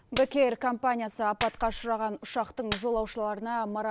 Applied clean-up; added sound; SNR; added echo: none; Clapping; 12 dB; none.